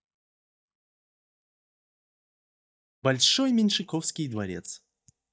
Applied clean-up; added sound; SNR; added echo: neural mask model DeepFilterNet 3.